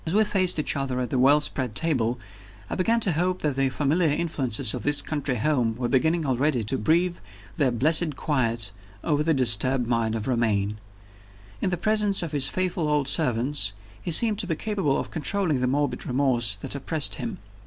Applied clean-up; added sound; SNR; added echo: none; none; none; none.